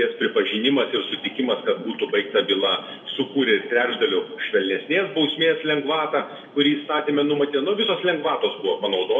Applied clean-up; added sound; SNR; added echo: none; none; none; reverberation time 1.5 s.